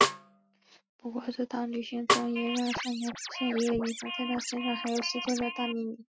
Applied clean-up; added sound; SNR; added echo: classical method Wiener filter.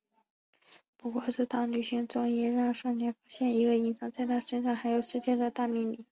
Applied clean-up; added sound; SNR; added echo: none; none; none; none.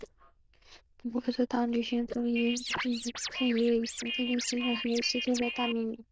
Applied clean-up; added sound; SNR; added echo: neural diffusion model UNIVERSE++.